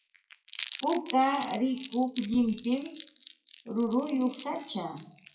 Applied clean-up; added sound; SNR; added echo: classical method WPE with log-MMSE.